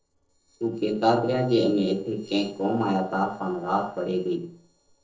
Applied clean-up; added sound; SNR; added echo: neural separator model SepFormer DNS4.